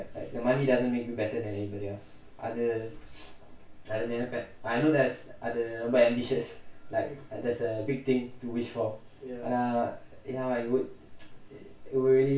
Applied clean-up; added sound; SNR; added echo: none; none; none; reverberation time 0.3 s.